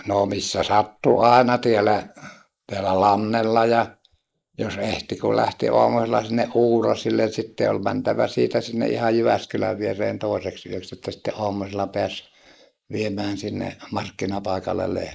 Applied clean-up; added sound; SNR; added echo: neural mask model Resemble Enhance denoiser.